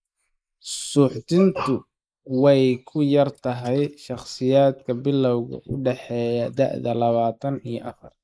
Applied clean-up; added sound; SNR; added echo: neural mask model Resemble Enhance denoiser.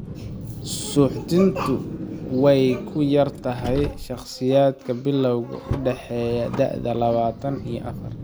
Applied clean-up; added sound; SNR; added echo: none; Car; 11 dB; none.